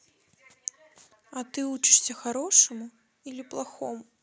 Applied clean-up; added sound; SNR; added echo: none; none; none; none.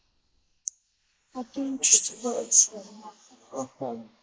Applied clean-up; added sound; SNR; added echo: neural mask model Resemble Enhance denoiser.